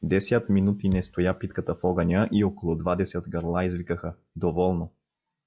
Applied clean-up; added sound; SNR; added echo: classical method log-MMSE.